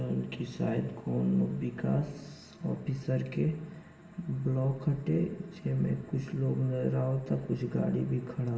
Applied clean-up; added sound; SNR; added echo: none; none; none; reverberation time 1.1 s.